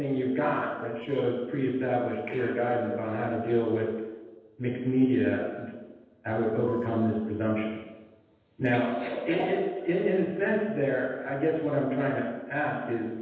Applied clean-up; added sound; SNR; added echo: neural separator model SepFormer DNS4.